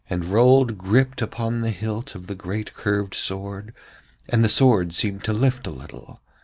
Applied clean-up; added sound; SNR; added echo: none; none; none; none.